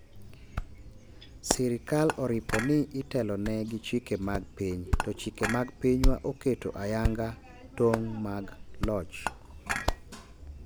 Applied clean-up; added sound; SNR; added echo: none; Dishes, pots, and pans / Chink, clink + Hands; 3 dB; none.